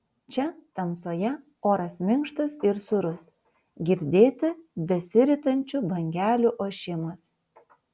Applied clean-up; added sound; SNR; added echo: none; none; none; none.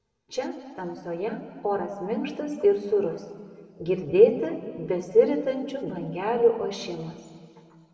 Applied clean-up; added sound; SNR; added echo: none; none; none; reverberation time 1.9 s.